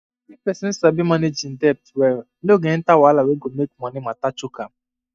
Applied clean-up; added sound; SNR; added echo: neural mask model DeepFilterNet 3.